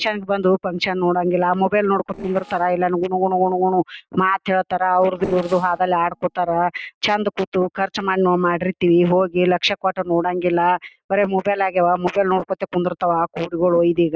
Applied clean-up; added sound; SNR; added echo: neural separator model SepFormer DNS4.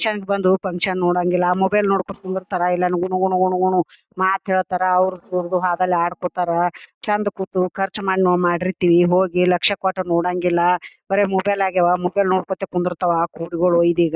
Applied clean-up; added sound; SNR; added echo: neural mask model DeepFilterNet 3.